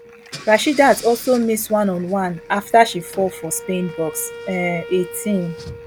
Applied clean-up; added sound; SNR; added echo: none; Engine / Car + Wind instrument, woodwind instrument; 16 dB; none.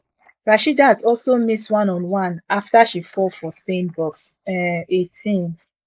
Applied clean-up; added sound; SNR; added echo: neural mask model Resemble Enhance denoiser.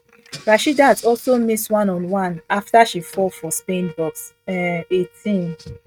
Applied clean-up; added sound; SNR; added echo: neural mask model RNNoise.